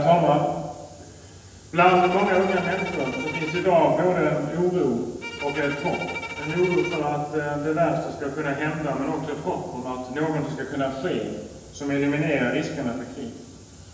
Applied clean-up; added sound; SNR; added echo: none; Bowed string instrument; 11 dB; reverberation time 1.0 s.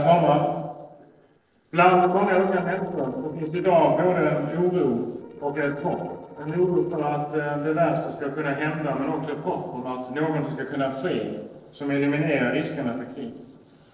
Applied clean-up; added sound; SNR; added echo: neural separator model SepFormer DNS4.